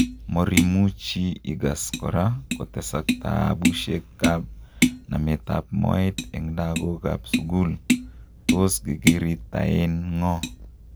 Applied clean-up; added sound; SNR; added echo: none; Tap; 3 dB; none.